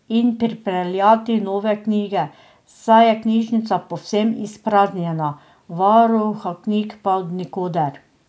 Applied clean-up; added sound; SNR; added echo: none; none; none; none.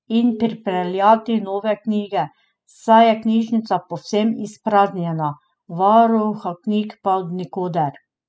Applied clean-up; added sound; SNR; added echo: classical method spectral subtraction.